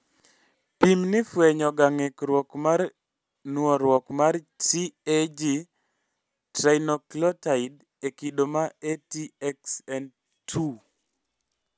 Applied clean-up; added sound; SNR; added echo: none; none; none; none.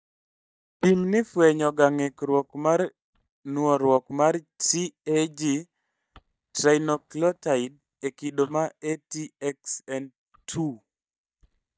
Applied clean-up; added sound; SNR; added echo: neural mask model DeepFilterNet 3.